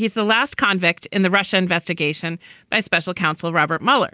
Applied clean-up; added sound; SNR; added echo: none; none; none; none.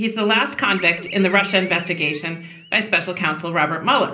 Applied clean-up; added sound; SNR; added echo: none; Animal; 16 dB; reverberation time 0.5 s.